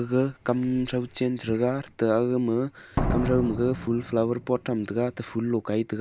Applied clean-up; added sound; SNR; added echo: none; Slam; 9 dB; none.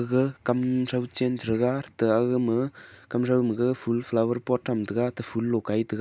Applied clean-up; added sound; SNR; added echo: none; none; none; none.